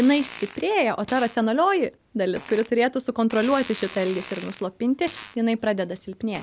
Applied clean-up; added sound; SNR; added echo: none; Fart; 17 dB; none.